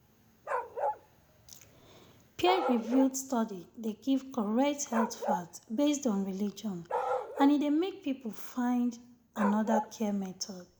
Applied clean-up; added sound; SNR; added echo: none; Bark; 7 dB; none.